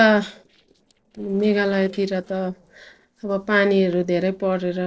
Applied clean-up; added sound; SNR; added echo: neural separator model SepFormer DNS4.